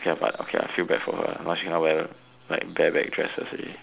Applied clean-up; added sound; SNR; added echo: none; none; none; none.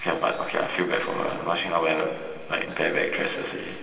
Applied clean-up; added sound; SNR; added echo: none; none; none; reverberation time 2.3 s.